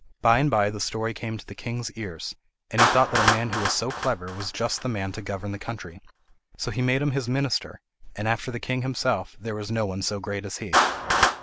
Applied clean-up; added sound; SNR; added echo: none; Clapping; 3 dB; none.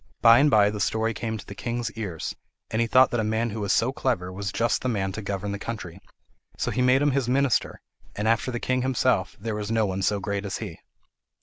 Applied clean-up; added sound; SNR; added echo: none; none; none; none.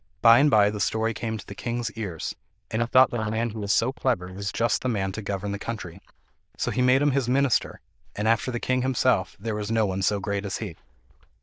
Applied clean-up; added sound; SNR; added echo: neural diffusion model UNIVERSE++.